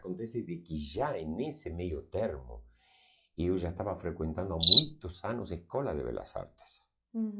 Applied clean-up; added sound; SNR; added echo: classical method log-MMSE.